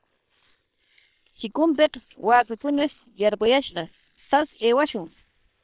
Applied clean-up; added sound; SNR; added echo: neural separator model SepFormer WHAM!.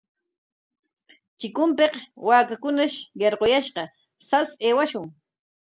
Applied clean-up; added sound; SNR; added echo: none; none; none; none.